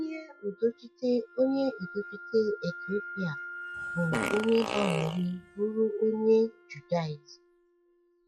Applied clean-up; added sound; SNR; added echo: classical method log-MMSE.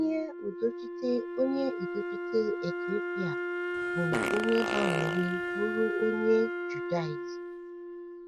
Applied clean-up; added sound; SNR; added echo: none; Fart + Wind instrument, woodwind instrument; 2 dB; none.